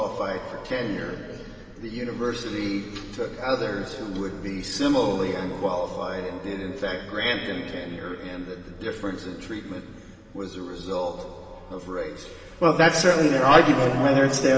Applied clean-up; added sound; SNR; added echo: none; none; none; reverberation time 2.7 s.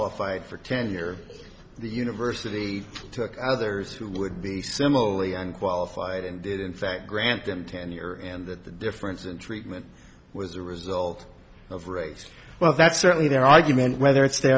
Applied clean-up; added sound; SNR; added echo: none; none; none; none.